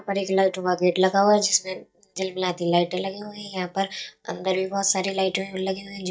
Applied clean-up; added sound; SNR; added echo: neural mask model DeepFilterNet 3.